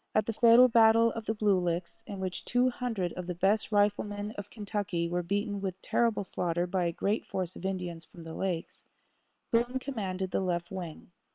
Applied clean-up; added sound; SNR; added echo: neural separator model SepFormer WHAM!.